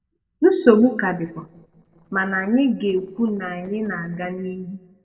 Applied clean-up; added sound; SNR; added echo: neural separator model SepFormer DNS4.